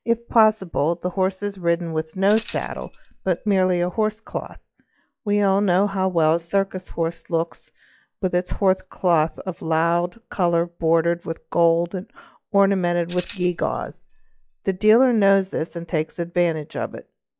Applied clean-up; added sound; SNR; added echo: classical method log-MMSE.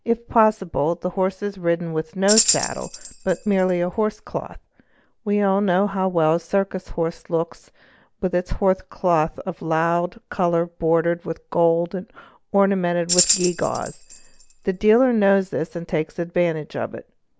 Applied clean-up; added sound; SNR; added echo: none; Tambourine; 4 dB; none.